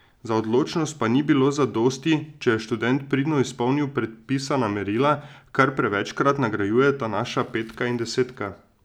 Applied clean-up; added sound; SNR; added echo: none; none; none; none.